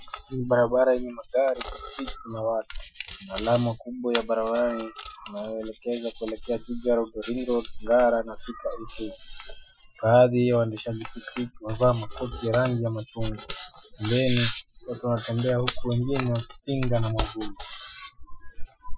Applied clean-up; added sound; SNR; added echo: classical method Wiener filter.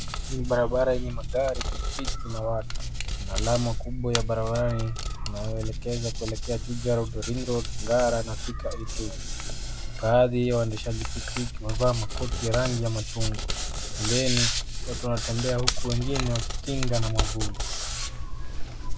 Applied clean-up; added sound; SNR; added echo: none; Hands; 0 dB; none.